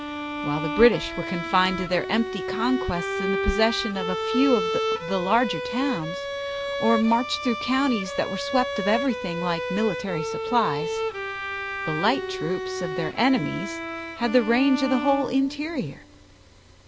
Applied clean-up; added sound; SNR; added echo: none; Bowed string instrument; 5 dB; none.